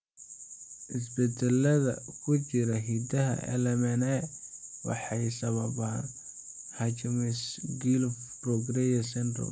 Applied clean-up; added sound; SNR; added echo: none; none; none; none.